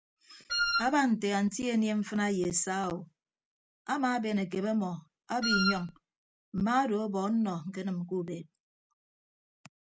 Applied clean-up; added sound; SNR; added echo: none; Wind instrument, woodwind instrument; -1 dB; none.